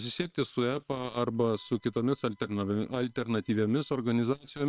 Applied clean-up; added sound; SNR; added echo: neural separator model SepFormer WHAM!.